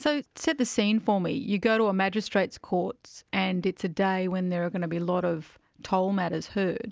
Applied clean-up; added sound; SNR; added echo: none; none; none; none.